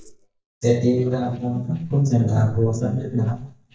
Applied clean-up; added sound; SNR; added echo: neural mask model DeepFilterNet 3.